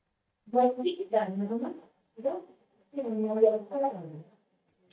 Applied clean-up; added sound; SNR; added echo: neural mask model DeepFilterNet 3.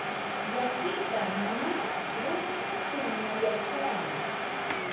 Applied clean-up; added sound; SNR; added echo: none; Domestic sounds, home sounds; -2 dB; reverberation time 0.9 s.